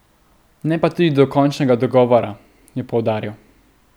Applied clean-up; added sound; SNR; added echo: none; none; none; none.